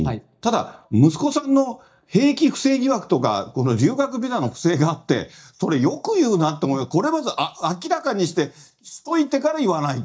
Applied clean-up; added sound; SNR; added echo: neural mask model DeepFilterNet 3.